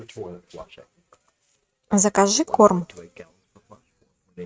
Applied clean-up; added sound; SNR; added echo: neural mask model RNNoise.